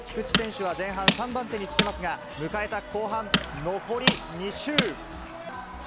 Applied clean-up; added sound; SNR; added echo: none; Tools; -4 dB; none.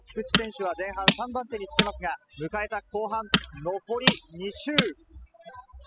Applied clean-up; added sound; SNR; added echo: classical method spectral subtraction.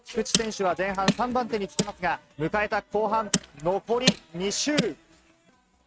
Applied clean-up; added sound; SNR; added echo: neural mask model RNNoise.